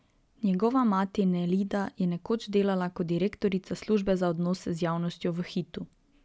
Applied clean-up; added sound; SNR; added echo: none; none; none; none.